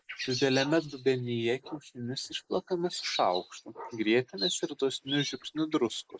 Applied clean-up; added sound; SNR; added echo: neural mask model Resemble Enhance denoiser.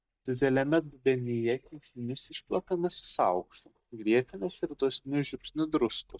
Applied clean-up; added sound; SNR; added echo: neural mask model DeepFilterNet 3.